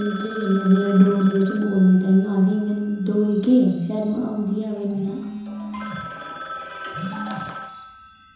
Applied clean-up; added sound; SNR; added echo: none; Telephone; 16 dB; reverberation time 1.0 s.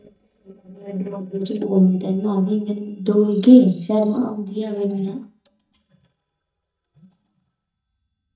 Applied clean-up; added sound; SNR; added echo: neural mask model DeepFilterNet 3.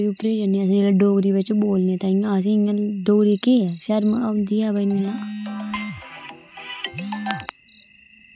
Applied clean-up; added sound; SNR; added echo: none; none; none; none.